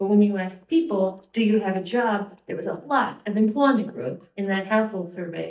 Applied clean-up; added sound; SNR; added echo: neural mask model DeepFilterNet 3.